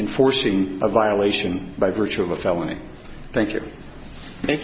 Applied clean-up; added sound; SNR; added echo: none; none; none; none.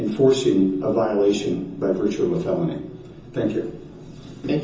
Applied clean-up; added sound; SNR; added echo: none; none; none; reverberation time 0.6 s.